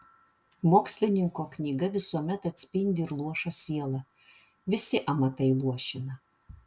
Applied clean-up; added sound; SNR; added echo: none; none; none; none.